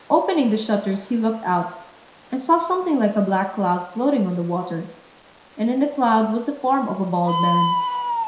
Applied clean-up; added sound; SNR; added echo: none; Bird; 9 dB; reverberation time 0.7 s.